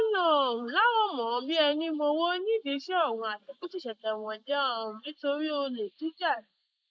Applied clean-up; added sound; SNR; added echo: neural mask model Resemble Enhance denoiser.